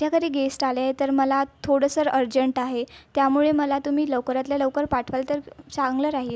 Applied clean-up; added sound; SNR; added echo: none; none; none; none.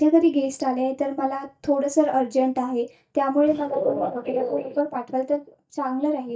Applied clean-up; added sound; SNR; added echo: neural mask model DeepFilterNet 3.